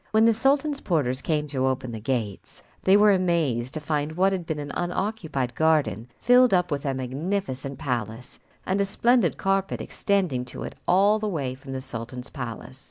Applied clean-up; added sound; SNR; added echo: neural mask model Resemble Enhance denoiser.